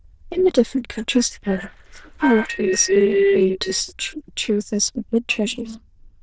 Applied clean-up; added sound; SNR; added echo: neural diffusion model UNIVERSE++.